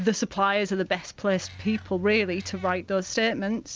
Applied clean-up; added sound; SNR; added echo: none; Bowed string instrument + Meow; 19 dB; none.